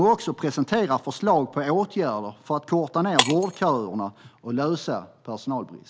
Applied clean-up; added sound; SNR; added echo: none; Shatter; 8 dB; none.